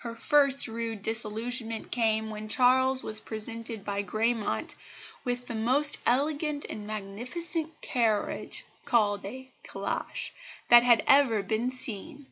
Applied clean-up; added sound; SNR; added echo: none; none; none; none.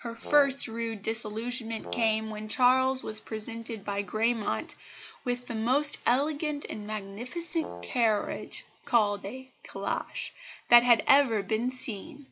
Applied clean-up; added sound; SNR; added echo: none; Brass instrument; 12 dB; none.